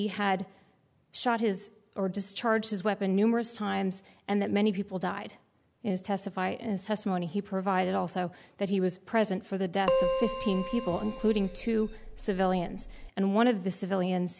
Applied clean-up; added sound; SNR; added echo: none; Keyboard (musical); 4 dB; none.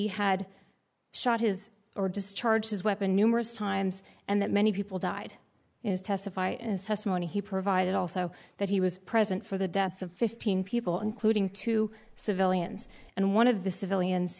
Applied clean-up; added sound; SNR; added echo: neural mask model Resemble Enhance denoiser.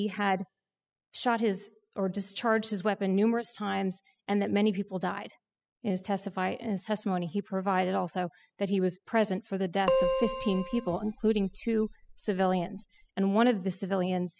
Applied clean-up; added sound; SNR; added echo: classical method spectral subtraction.